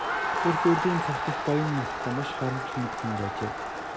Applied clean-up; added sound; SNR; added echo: none; Crowd; 1 dB; none.